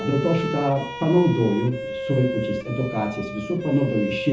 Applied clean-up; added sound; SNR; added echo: none; Bowed string instrument; 8 dB; reverberation time 0.5 s.